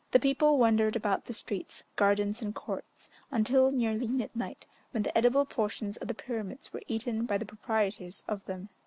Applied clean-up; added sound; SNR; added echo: none; none; none; none.